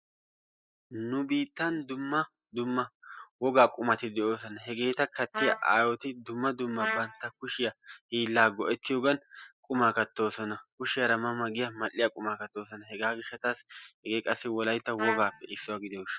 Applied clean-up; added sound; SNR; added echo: classical method spectral subtraction.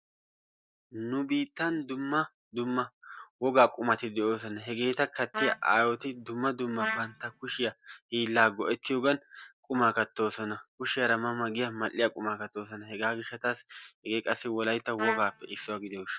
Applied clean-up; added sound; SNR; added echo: neural mask model DeepFilterNet 3.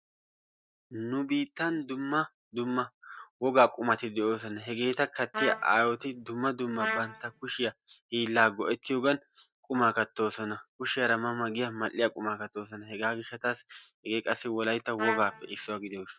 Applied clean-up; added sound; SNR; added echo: neural mask model RNNoise.